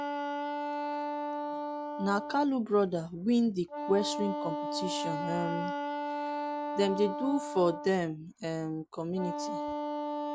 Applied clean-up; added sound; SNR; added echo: none; Wind instrument, woodwind instrument; 4 dB; none.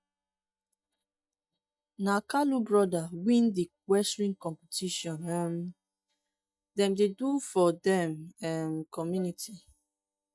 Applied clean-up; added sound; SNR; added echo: neural mask model DeepFilterNet 3.